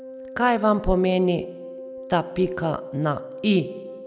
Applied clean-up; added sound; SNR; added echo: none; Wind instrument, woodwind instrument; 13 dB; none.